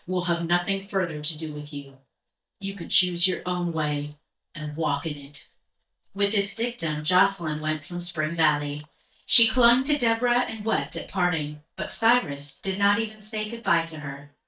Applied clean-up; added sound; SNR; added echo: neural mask model DeepFilterNet 3.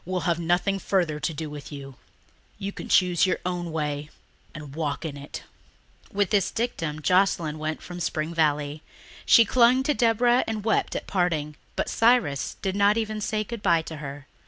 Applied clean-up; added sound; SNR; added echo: none; none; none; none.